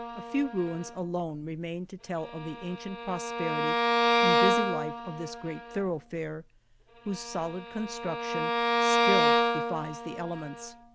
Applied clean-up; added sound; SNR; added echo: none; Bowed string instrument; -5 dB; none.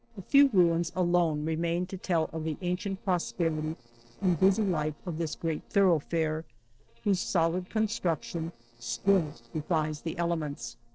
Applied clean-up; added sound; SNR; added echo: neural separator model SepFormer DNS4.